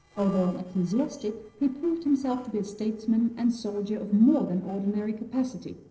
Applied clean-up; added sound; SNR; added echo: neural separator model SepFormer DNS4.